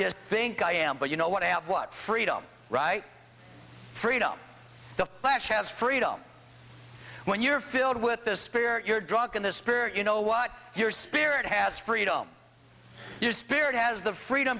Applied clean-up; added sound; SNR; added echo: none; none; none; none.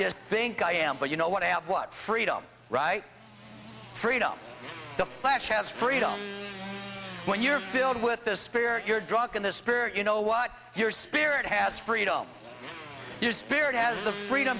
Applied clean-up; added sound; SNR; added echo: none; Motorcycle; 15 dB; none.